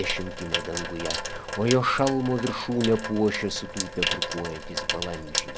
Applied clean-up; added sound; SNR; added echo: none; Sink (filling or washing) / Water tap, faucet; 4 dB; none.